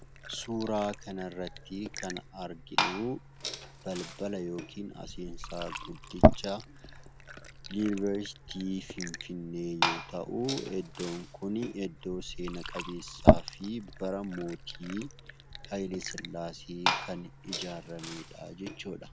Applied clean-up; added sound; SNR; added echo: none; Liquid; -4 dB; none.